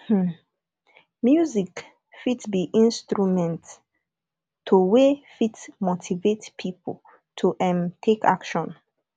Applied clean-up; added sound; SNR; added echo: none; none; none; none.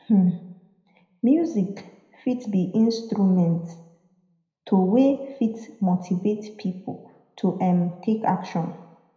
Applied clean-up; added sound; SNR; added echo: none; none; none; reverberation time 0.7 s.